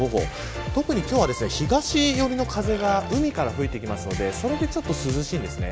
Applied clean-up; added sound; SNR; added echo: none; Burping, eructation; 14 dB; none.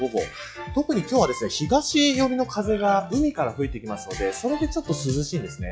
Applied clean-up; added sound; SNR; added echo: classical method log-MMSE.